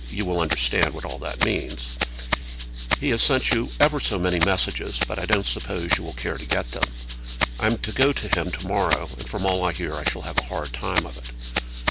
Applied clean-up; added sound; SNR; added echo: none; Rattle (instrument); 5 dB; none.